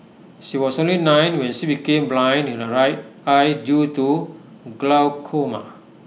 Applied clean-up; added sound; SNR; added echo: none; none; none; none.